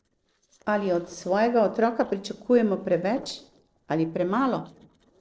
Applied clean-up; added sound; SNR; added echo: neural separator model SepFormer DNS4.